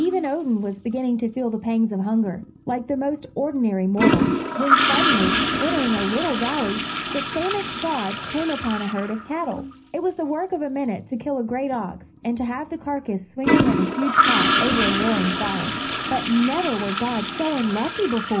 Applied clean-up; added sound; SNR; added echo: none; Toilet flush / Gurgling; 0 dB; reverberation time 0.5 s.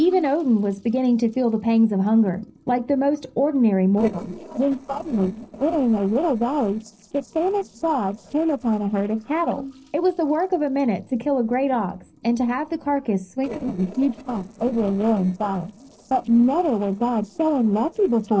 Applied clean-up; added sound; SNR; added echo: neural separator model SepFormer DNS4.